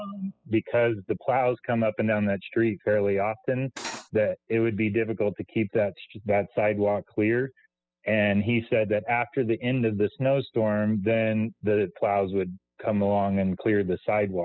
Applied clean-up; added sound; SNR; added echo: classical method spectral subtraction.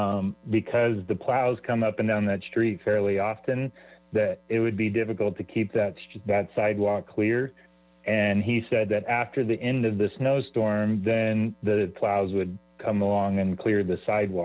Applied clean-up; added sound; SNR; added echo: none; none; none; none.